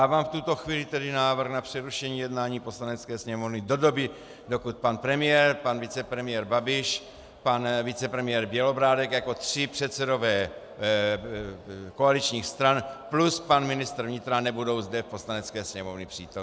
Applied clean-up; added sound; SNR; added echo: none; none; none; none.